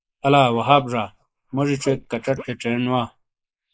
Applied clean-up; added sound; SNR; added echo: neural mask model Resemble Enhance denoiser.